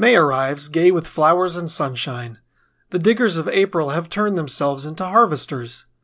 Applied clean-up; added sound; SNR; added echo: none; none; none; none.